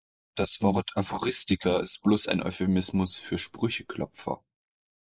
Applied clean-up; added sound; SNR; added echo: neural mask model Resemble Enhance denoiser.